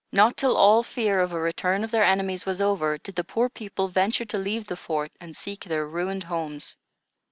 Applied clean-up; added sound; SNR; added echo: none; none; none; none.